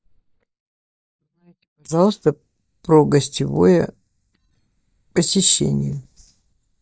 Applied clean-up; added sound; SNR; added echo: neural mask model DeepFilterNet 3.